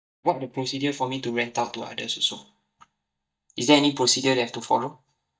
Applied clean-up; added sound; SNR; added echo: neural mask model DeepFilterNet 3.